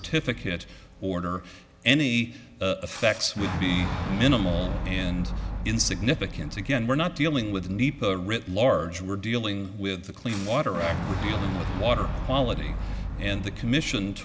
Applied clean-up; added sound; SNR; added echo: none; Boom; 6 dB; none.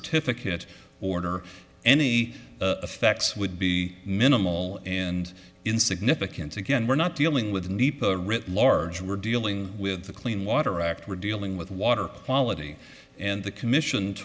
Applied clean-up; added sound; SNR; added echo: none; none; none; none.